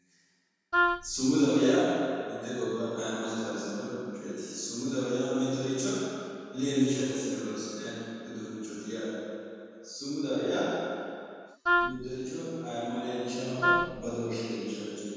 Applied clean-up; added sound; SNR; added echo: none; Wind instrument, woodwind instrument; -3 dB; reverberation time 2.1 s.